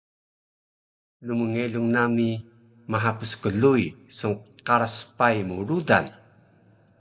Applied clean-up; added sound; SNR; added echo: none; none; none; reverberation time 0.9 s.